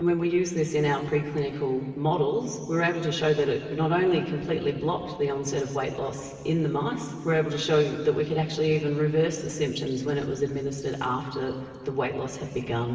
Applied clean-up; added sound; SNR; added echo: none; none; none; reverberation time 2.3 s.